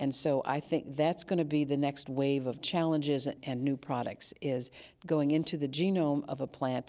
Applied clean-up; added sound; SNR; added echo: none; none; none; none.